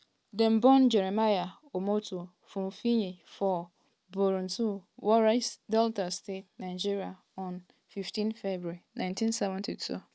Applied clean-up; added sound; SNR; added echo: none; none; none; none.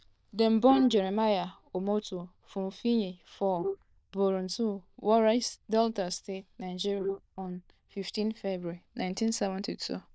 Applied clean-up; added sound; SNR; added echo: neural diffusion model UNIVERSE++.